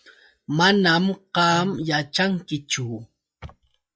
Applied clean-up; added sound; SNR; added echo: classical method log-MMSE.